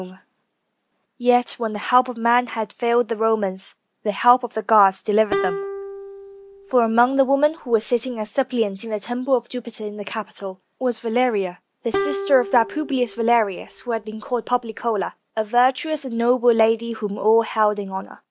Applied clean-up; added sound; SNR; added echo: none; Plucked string instrument; 10 dB; none.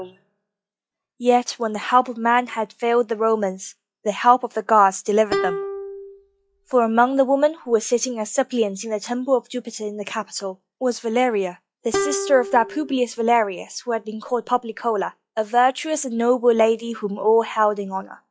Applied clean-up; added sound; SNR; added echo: classical method log-MMSE.